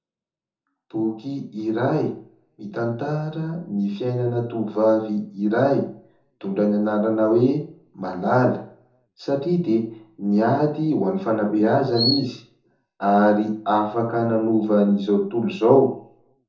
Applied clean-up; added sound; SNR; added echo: none; Chirp, tweet; 7 dB; reverberation time 0.5 s.